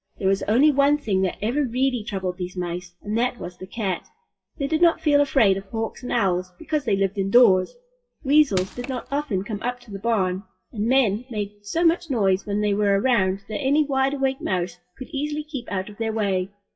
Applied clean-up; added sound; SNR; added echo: classical method WPE with log-MMSE.